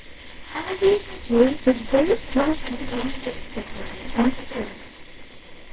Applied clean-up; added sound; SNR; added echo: neural separator model SepFormer WHAMR!.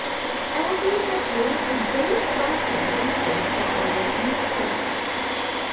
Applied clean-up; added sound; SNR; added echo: none; Domestic sounds, home sounds; -4 dB; reverberation time 0.6 s.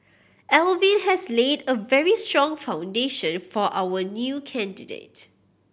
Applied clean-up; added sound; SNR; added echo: none; none; none; none.